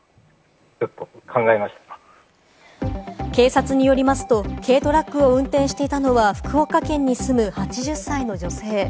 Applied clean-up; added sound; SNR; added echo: none; none; none; none.